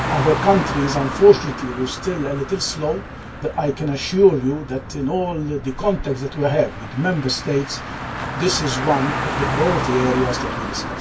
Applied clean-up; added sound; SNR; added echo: none; Car; 6 dB; reverberation time 0.1 s.